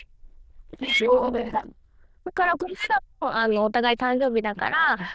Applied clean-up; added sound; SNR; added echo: neural diffusion model UNIVERSE++.